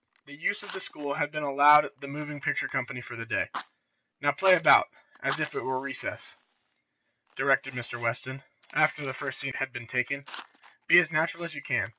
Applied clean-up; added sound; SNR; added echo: none; Fire; 19 dB; none.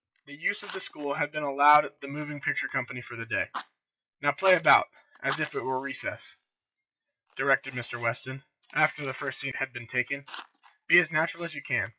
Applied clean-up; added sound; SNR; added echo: classical method log-MMSE.